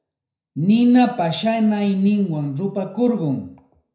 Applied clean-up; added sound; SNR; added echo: none; none; none; reverberation time 0.5 s.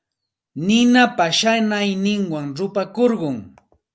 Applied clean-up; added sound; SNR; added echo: none; none; none; none.